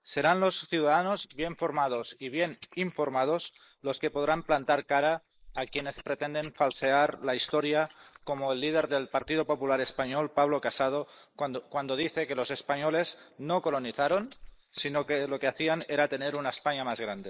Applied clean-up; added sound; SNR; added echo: neural mask model Resemble Enhance denoiser.